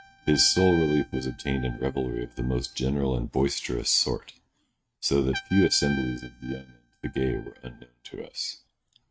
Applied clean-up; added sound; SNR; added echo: neural mask model RNNoise.